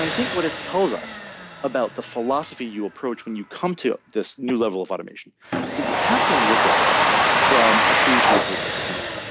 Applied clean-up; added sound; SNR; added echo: none; Domestic sounds, home sounds; -4 dB; none.